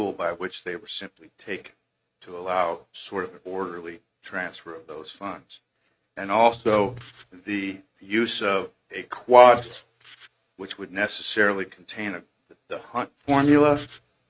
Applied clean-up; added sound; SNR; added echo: neural mask model RNNoise.